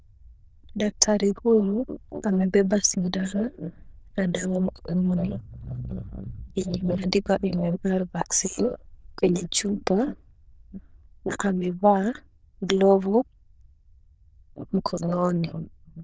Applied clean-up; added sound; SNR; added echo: neural diffusion model UNIVERSE++.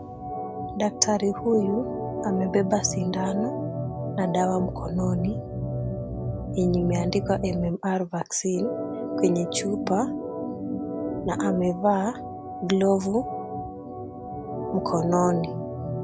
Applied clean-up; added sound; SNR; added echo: none; Organ; 4 dB; none.